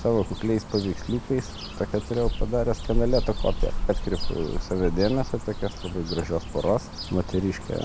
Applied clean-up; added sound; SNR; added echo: none; Cricket / Bird; 3 dB; none.